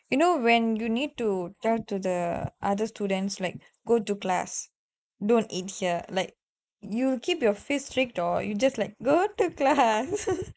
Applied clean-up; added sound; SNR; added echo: neural mask model Resemble Enhance denoiser.